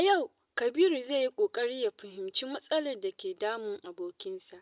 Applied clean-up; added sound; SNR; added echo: none; none; none; none.